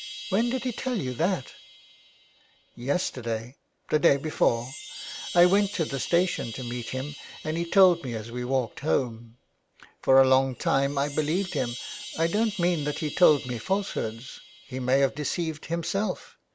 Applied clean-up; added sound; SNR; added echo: none; Chime; 16 dB; none.